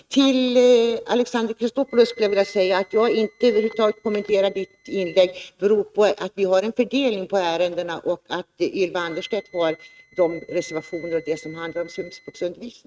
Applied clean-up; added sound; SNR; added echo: neural mask model RNNoise.